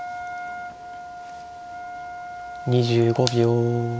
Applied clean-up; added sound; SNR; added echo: none; Wind instrument, woodwind instrument; 11 dB; none.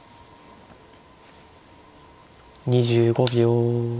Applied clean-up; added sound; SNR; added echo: none; none; none; none.